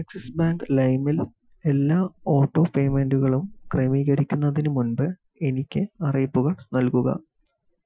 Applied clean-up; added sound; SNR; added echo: classical method Wiener filter.